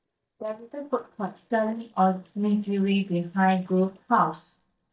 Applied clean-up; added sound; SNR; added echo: neural mask model DeepFilterNet 3.